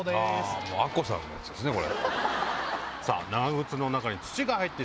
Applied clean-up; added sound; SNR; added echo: none; Run; 14 dB; none.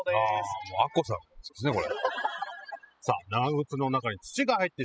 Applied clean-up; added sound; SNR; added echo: classical method spectral subtraction.